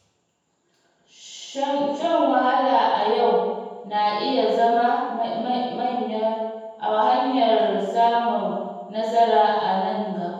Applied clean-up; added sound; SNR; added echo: none; none; none; reverberation time 1.2 s.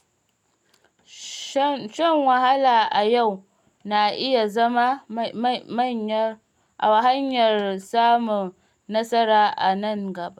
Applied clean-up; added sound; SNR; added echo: none; none; none; none.